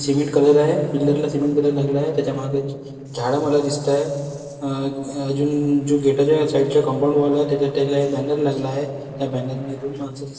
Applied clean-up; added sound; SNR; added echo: neural separator model SepFormer DNS4.